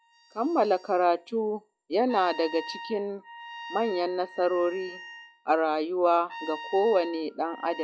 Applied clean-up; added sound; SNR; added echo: classical method log-MMSE.